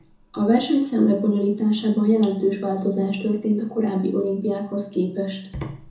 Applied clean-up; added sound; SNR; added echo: none; none; none; reverberation time 0.7 s.